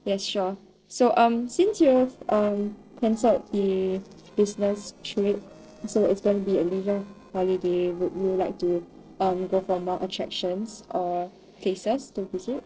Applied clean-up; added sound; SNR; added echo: neural separator model SepFormer DNS4.